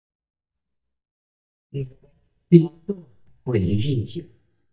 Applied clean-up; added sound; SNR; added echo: neural mask model DeepFilterNet 3.